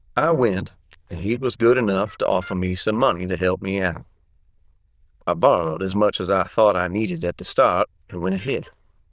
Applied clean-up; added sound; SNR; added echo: neural diffusion model UNIVERSE++.